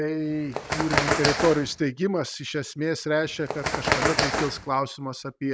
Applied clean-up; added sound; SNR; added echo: none; Bird; 1 dB; none.